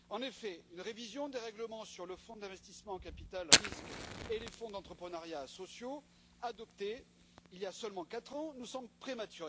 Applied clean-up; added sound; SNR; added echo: none; Fire; -3 dB; none.